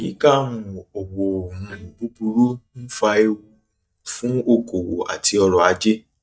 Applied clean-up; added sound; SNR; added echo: neural mask model DeepFilterNet 3.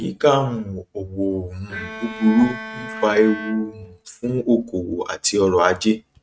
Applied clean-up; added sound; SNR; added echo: neural mask model RNNoise.